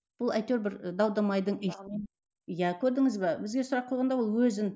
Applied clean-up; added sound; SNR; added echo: none; none; none; none.